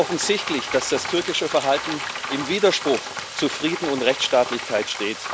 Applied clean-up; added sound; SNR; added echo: none; Frying (food); 7 dB; none.